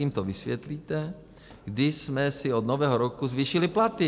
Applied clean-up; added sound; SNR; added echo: none; none; none; none.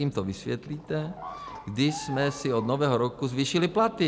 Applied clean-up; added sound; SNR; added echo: none; Bird vocalization, bird call, bird song; 15 dB; none.